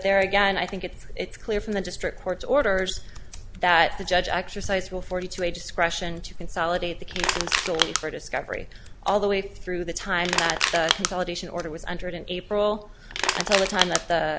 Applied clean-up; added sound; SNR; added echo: none; Crushing; 1 dB; none.